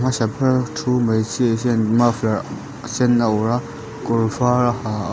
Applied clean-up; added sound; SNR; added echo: none; none; none; none.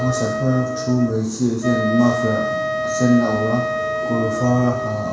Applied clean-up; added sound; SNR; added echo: none; Wind instrument, woodwind instrument; 4 dB; reverberation time 0.7 s.